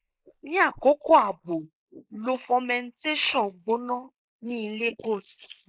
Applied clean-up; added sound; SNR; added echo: neural mask model Resemble Enhance denoiser.